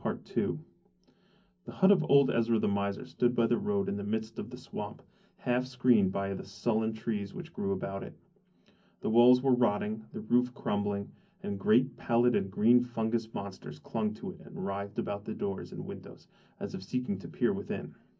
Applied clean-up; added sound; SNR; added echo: none; none; none; reverberation time 0.3 s.